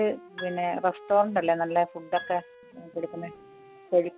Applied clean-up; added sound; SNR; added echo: none; Piano + Wind instrument, woodwind instrument; 18 dB; none.